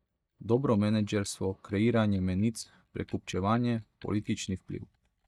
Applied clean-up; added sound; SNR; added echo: neural mask model DeepFilterNet 3.